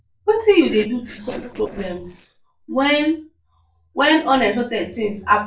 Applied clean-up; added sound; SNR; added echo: neural separator model SepFormer DNS4.